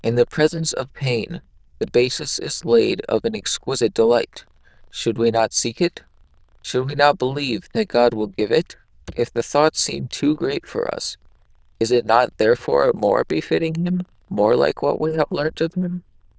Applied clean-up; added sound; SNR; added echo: neural diffusion model UNIVERSE++.